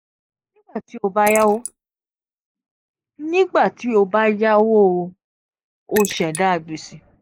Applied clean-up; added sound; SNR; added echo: neural mask model Resemble Enhance denoiser.